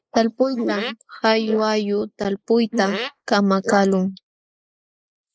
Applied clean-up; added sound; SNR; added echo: neural mask model Resemble Enhance denoiser.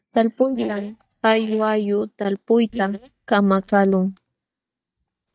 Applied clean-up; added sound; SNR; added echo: neural mask model DeepFilterNet 3.